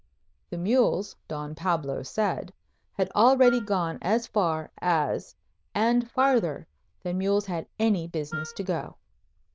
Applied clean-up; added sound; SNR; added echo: neural diffusion model UNIVERSE++.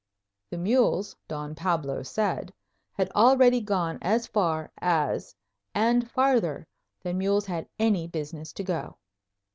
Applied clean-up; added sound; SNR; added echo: none; none; none; none.